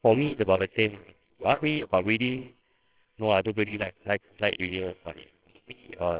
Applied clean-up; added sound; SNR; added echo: neural separator model SepFormer WHAMR!.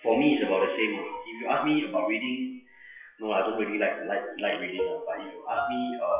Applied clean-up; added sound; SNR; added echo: classical method WPE with log-MMSE.